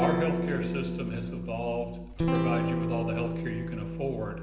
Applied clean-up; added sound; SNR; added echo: none; Guitar; -3 dB; reverberation time 0.9 s.